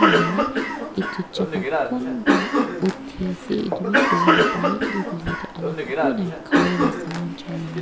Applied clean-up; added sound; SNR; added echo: none; Cough; -5 dB; none.